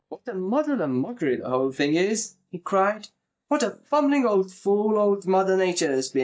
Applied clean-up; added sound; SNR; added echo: neural mask model DeepFilterNet 3.